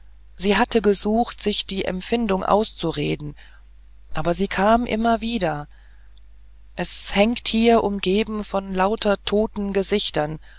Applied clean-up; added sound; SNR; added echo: none; none; none; none.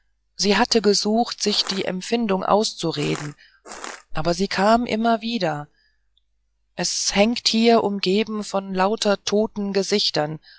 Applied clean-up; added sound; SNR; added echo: classical method log-MMSE.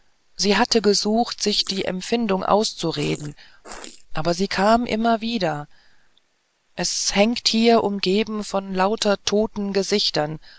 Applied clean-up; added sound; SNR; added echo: neural mask model Resemble Enhance denoiser.